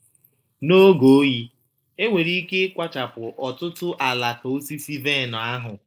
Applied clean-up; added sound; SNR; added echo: neural mask model Resemble Enhance denoiser.